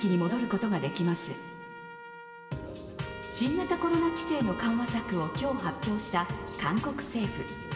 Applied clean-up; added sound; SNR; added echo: none; Trumpet; 13 dB; reverberation time 2.8 s.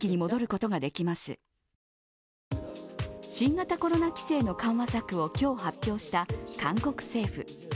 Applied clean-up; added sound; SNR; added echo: none; none; none; none.